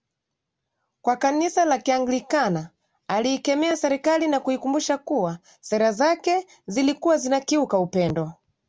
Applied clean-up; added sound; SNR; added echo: none; none; none; none.